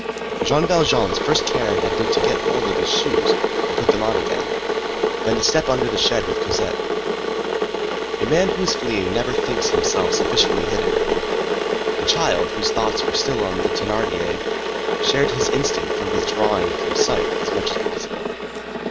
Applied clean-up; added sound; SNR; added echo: none; Boiling / Water; -3 dB; none.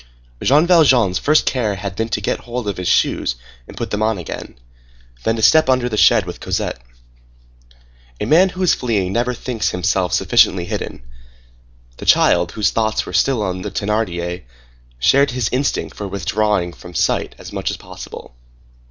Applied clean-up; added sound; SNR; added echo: none; none; none; none.